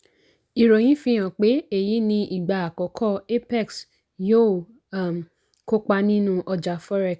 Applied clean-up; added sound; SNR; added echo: none; none; none; none.